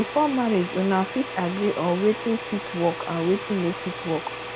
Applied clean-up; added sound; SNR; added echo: none; Domestic sounds, home sounds; 7 dB; none.